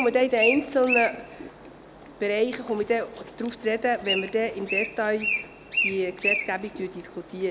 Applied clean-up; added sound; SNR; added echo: none; Bird; 5 dB; none.